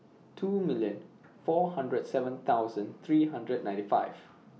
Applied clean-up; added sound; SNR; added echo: none; none; none; none.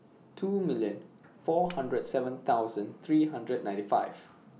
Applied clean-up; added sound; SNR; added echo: none; Cutlery, silverware; 11 dB; none.